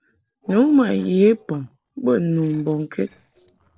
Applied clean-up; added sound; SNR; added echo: neural separator model SepFormer DNS4.